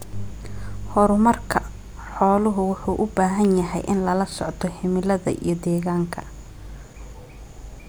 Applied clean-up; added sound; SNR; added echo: none; none; none; none.